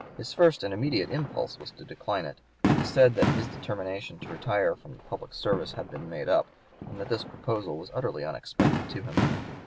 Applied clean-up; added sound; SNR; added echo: none; Fireworks; 3 dB; none.